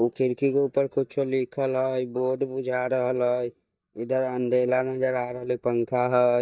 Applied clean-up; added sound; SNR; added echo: neural mask model DeepFilterNet 3.